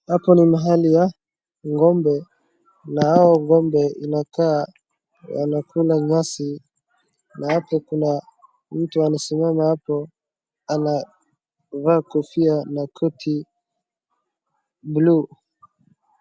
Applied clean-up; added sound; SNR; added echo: none; none; none; none.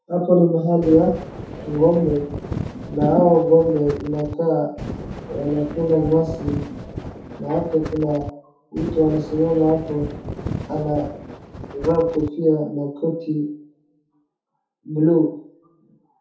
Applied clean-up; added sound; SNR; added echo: none; Wind; 10 dB; reverberation time 0.5 s.